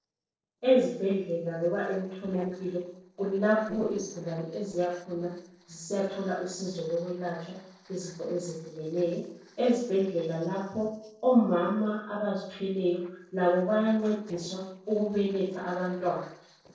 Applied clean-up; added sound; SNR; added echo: neural separator model SepFormer DNS4.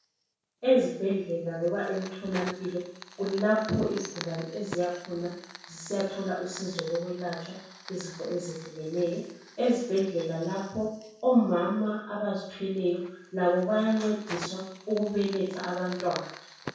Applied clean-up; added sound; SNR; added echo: none; Fire; 16 dB; reverberation time 0.7 s.